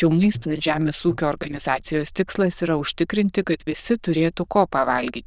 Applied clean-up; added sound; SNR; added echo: neural diffusion model UNIVERSE++.